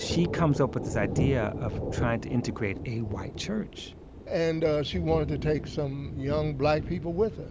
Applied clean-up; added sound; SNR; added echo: none; Thunder; 6 dB; none.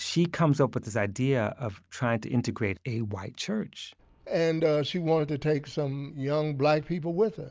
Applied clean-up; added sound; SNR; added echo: none; none; none; none.